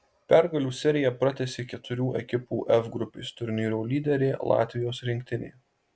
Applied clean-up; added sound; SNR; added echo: none; none; none; none.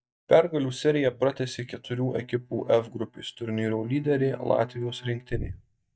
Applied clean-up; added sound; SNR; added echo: neural mask model DeepFilterNet 3.